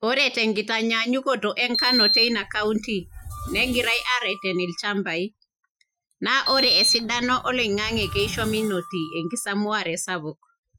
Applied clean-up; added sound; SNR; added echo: classical method Wiener filter.